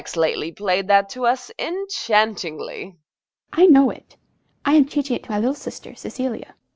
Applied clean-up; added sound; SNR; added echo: none; none; none; none.